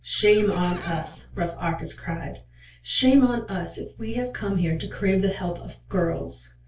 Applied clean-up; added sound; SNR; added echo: neural separator model SepFormer DNS4.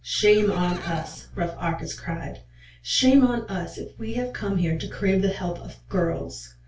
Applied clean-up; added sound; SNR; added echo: none; Livestock, farm animals, working animals; 18 dB; reverberation time 0.2 s.